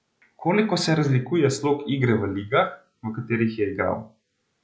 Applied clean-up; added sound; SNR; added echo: none; none; none; none.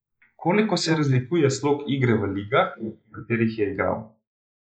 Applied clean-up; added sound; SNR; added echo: neural mask model Resemble Enhance denoiser.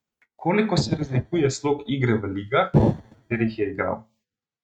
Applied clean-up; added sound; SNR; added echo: neural mask model RNNoise.